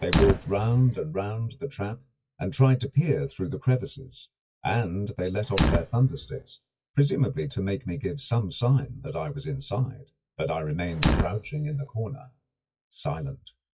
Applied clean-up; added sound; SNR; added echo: classical method WPE with log-MMSE.